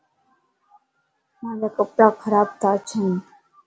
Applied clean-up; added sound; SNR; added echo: none; none; none; none.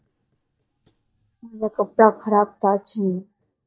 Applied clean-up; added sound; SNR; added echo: neural mask model DeepFilterNet 3.